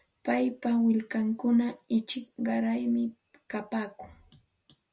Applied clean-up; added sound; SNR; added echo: none; none; none; none.